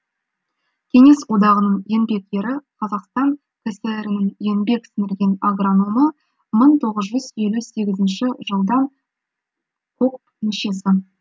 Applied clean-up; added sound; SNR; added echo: none; none; none; none.